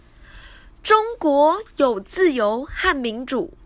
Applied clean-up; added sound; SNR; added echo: none; none; none; none.